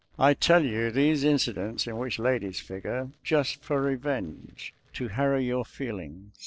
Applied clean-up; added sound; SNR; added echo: neural separator model SepFormer DNS4.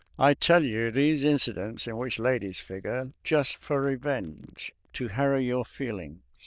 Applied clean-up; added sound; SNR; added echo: neural diffusion model UNIVERSE++.